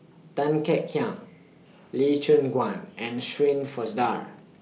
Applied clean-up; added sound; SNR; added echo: none; none; none; none.